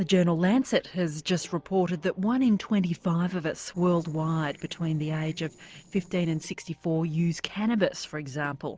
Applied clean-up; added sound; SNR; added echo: neural separator model SepFormer DNS4.